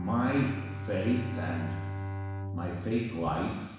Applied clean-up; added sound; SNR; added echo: none; Bowed string instrument; 5 dB; reverberation time 1.1 s.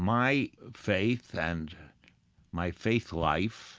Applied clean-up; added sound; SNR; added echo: none; none; none; none.